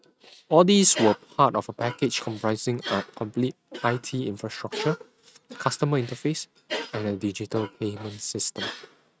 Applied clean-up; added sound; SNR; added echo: neural mask model RNNoise.